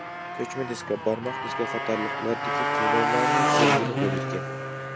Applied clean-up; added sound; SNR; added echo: none; Motorcycle; -5 dB; none.